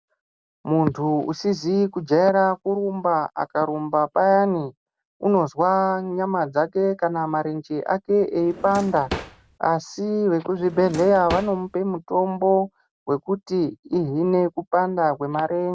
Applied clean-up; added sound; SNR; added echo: none; Drawer open or close; 12 dB; none.